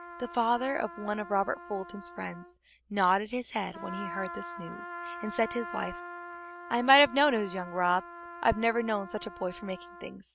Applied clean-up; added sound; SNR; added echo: none; Trumpet; 13 dB; none.